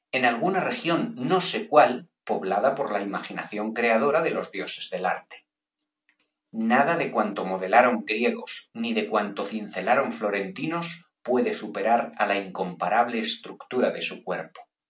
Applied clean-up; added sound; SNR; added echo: none; none; none; none.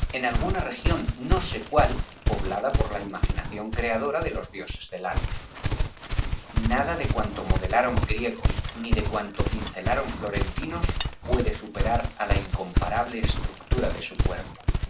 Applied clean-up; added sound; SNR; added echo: none; Livestock, farm animals, working animals; -3 dB; none.